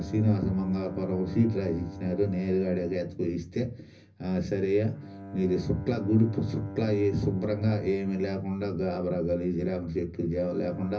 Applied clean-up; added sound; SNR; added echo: none; Bowed string instrument; 14 dB; reverberation time 0.4 s.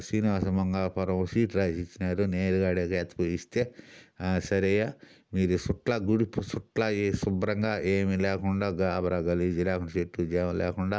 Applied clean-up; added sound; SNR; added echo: none; none; none; none.